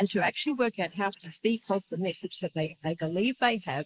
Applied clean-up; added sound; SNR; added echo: neural mask model Resemble Enhance denoiser.